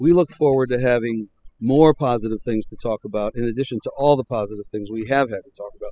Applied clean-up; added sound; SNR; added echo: classical method spectral subtraction.